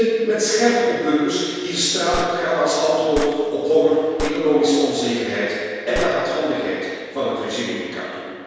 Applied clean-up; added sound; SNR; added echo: none; Gunshot, gunfire; 15 dB; reverberation time 1.9 s.